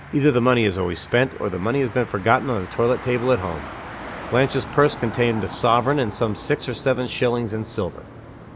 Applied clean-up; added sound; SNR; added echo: none; Motor vehicle (road); 14 dB; none.